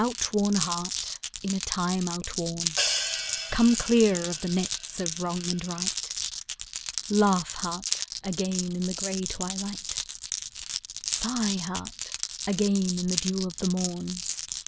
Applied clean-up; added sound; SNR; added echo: none; Glass + Hi-hat; 4 dB; none.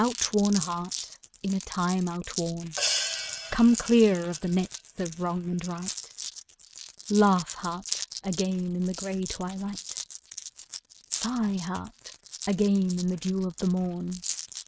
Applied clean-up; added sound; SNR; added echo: neural mask model RNNoise.